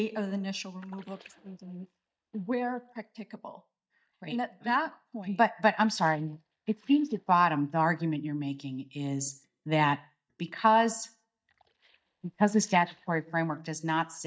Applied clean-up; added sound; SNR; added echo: neural mask model DeepFilterNet 3.